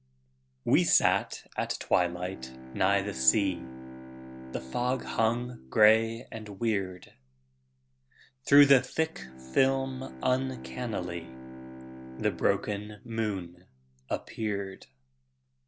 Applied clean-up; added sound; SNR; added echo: none; Bowed string instrument; 16 dB; none.